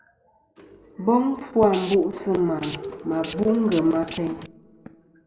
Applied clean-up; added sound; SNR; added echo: none; Tools; 10 dB; reverberation time 1.6 s.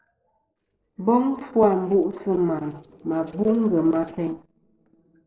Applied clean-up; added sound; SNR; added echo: neural separator model SepFormer DNS4.